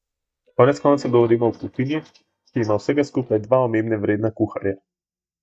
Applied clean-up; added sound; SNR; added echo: neural mask model DeepFilterNet 3.